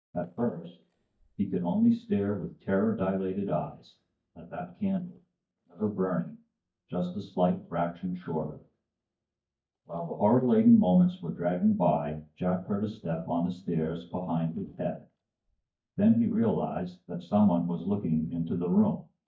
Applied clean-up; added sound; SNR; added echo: neural mask model DeepFilterNet 3.